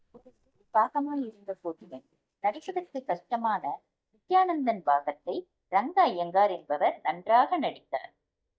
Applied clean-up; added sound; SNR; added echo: neural mask model DeepFilterNet 3.